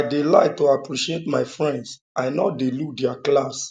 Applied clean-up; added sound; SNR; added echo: none; none; none; none.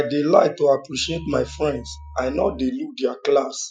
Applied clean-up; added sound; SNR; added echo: classical method Wiener filter.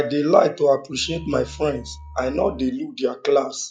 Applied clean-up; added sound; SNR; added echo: classical method log-MMSE.